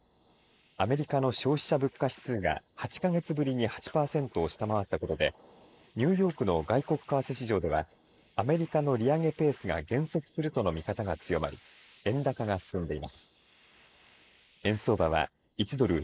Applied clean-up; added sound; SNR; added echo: neural mask model Resemble Enhance denoiser.